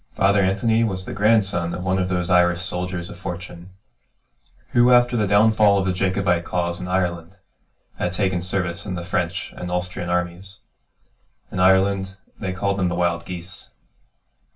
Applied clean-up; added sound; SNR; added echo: none; none; none; reverberation time 0.2 s.